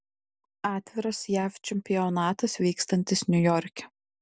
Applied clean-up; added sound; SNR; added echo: none; none; none; none.